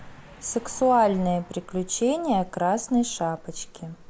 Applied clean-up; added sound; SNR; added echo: none; Car passing by; 18 dB; none.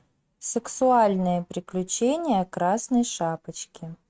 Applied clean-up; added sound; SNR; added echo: neural mask model RNNoise.